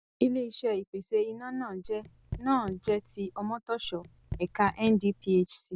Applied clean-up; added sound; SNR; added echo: none; Raindrop / Drip; 14 dB; none.